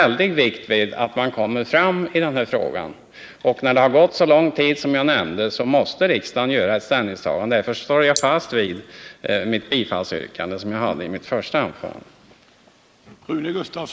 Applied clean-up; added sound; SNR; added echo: neural mask model Resemble Enhance denoiser.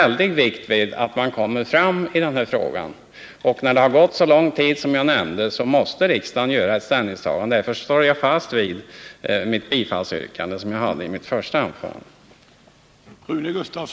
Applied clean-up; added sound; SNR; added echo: none; none; none; none.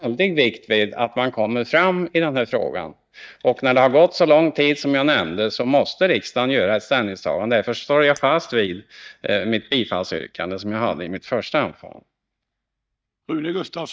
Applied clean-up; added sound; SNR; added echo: neural mask model DeepFilterNet 3.